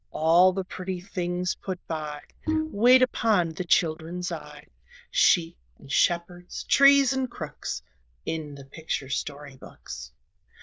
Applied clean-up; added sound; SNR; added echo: neural diffusion model UNIVERSE++.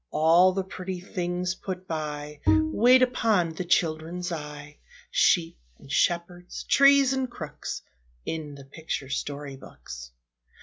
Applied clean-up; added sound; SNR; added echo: none; Bowed string instrument; -1 dB; none.